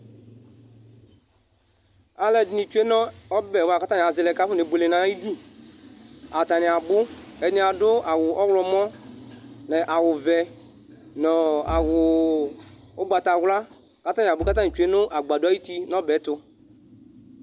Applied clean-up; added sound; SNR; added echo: none; Bowed string instrument; 12 dB; none.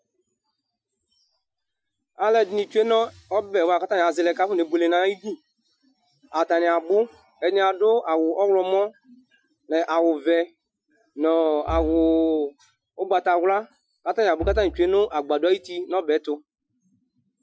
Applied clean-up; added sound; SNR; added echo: classical method Wiener filter.